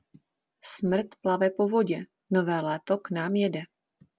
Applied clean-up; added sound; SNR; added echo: none; none; none; none.